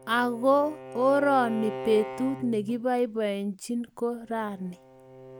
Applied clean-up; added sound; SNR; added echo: none; Bowed string instrument; 13 dB; none.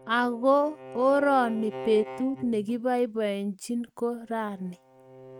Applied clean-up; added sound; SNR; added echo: neural mask model RNNoise.